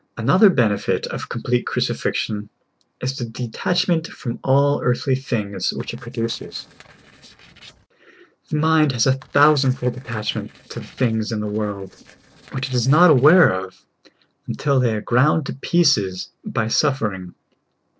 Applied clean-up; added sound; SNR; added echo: neural separator model SepFormer DNS4.